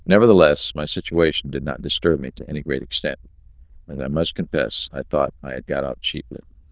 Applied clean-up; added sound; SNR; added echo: neural diffusion model UNIVERSE++.